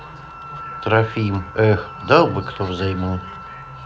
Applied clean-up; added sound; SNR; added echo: none; Wind instrument, woodwind instrument; 15 dB; none.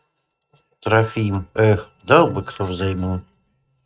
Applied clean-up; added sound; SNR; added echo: neural mask model RNNoise.